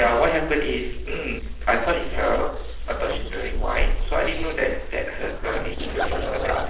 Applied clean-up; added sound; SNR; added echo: neural separator model SepFormer DNS4.